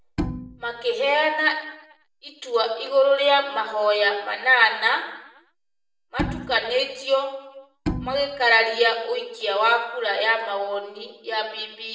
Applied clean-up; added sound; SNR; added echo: none; Bowed string instrument; 10 dB; reverberation time 0.7 s.